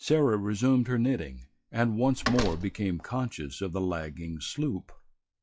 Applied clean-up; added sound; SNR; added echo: classical method log-MMSE.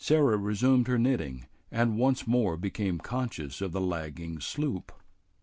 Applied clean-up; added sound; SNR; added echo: none; none; none; none.